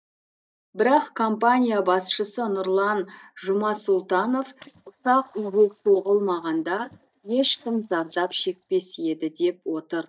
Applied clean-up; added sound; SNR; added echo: neural mask model DeepFilterNet 3.